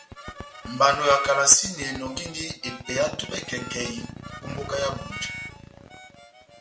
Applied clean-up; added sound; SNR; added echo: none; Harmonica; 15 dB; none.